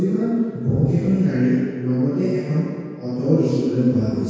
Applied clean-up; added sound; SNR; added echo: none; none; none; reverberation time 2.0 s.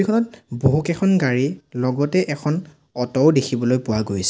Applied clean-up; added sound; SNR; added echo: none; none; none; none.